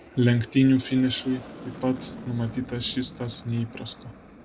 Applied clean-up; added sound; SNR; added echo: none; Aircraft; 16 dB; none.